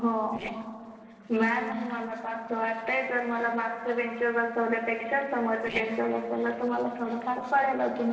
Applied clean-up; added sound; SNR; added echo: neural separator model SepFormer DNS4.